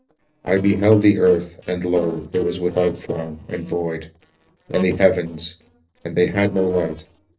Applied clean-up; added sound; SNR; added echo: neural separator model SepFormer DNS4.